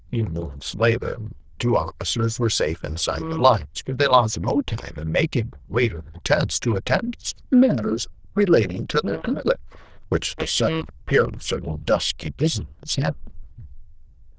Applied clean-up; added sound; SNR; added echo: neural diffusion model UNIVERSE++.